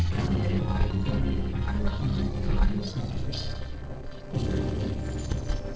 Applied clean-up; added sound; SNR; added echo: neural separator model SepFormer DNS4.